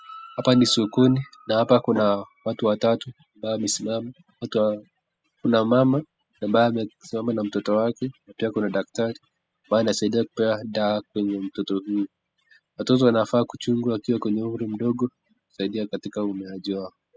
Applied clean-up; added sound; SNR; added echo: classical method spectral subtraction.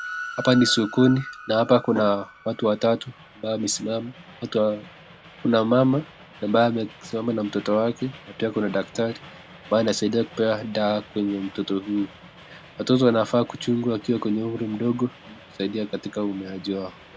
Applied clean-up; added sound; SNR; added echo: none; Train; 17 dB; none.